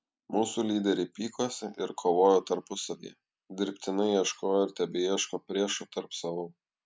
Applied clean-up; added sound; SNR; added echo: none; none; none; none.